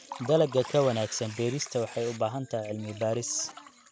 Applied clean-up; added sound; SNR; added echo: none; Tearing + Liquid; 17 dB; none.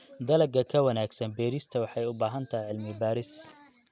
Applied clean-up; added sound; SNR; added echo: none; none; none; none.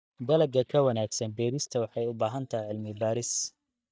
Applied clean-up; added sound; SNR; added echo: neural mask model DeepFilterNet 3.